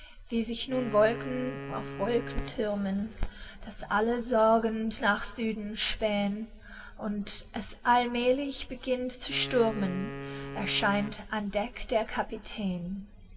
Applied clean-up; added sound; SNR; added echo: none; Wind instrument, woodwind instrument; 11 dB; reverberation time 2.1 s.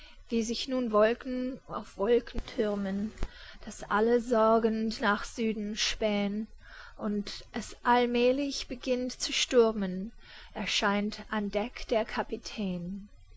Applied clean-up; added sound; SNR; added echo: none; none; none; none.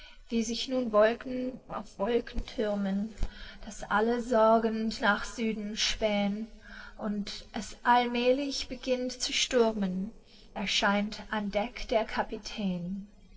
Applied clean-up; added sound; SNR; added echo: neural separator model SepFormer DNS4.